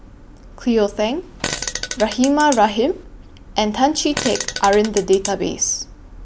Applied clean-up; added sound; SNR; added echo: none; Fart; 10 dB; none.